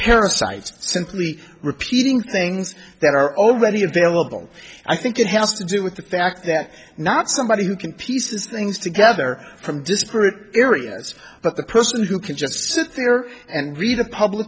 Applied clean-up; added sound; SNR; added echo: none; none; none; none.